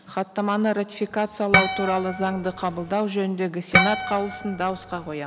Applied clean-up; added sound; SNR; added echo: none; Harp; -1 dB; none.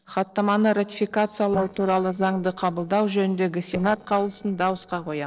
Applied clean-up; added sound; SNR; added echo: neural separator model SepFormer DNS4.